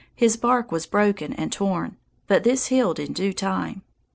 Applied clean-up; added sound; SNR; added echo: none; none; none; none.